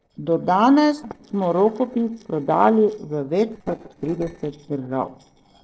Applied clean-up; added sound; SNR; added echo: neural separator model SepFormer DNS4.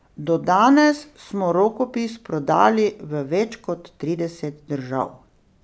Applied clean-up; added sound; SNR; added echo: none; none; none; none.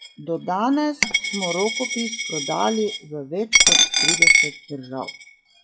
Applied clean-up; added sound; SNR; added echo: classical method WPE with log-MMSE.